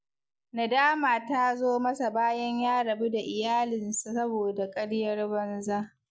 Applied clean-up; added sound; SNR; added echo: none; none; none; none.